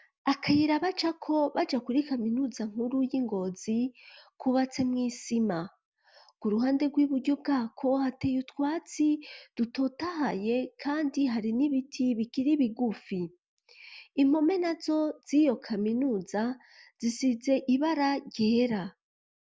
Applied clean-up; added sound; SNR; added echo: none; none; none; none.